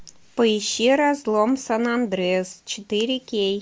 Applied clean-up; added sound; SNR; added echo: none; none; none; none.